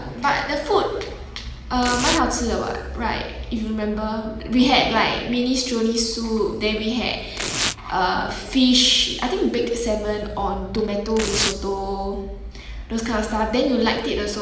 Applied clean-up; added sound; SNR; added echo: none; Tearing; 7 dB; reverberation time 1.1 s.